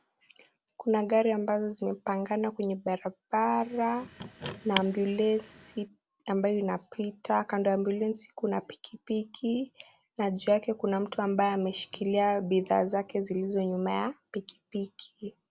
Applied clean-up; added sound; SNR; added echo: none; Car; 11 dB; none.